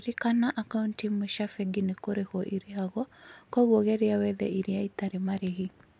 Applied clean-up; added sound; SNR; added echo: none; none; none; none.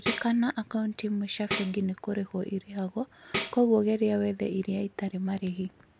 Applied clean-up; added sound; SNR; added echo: none; Tambourine; 10 dB; none.